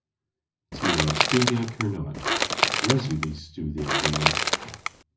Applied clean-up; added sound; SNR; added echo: none; Crushing / Wood; -3 dB; reverberation time 0.4 s.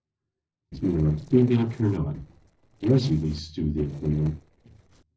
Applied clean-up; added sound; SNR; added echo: neural separator model SepFormer DNS4.